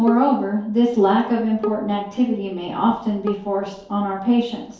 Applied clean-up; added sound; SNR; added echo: none; Bowed string instrument; 14 dB; reverberation time 2.4 s.